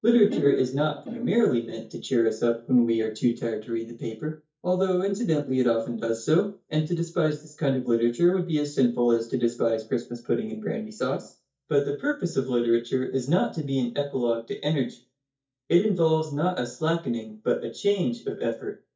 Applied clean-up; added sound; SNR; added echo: neural mask model DeepFilterNet 3.